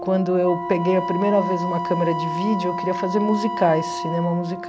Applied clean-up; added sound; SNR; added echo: none; Wind instrument, woodwind instrument + Brass instrument; 5 dB; none.